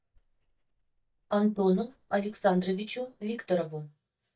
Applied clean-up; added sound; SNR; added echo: neural mask model DeepFilterNet 3.